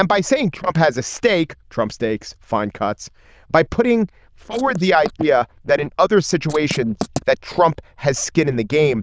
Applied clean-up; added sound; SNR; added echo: neural diffusion model UNIVERSE++.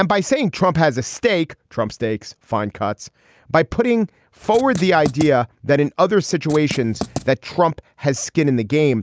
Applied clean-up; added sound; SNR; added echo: none; Writing; 11 dB; none.